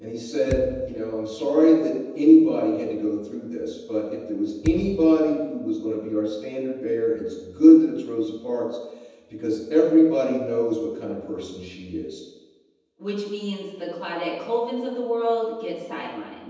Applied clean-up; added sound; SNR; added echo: none; Thump, thud; 12 dB; reverberation time 1.1 s.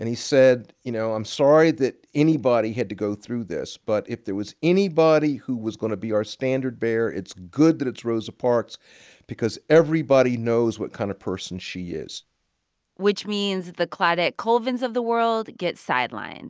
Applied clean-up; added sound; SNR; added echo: none; none; none; none.